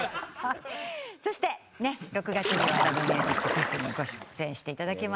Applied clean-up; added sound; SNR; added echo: none; Splash, splatter; -3 dB; none.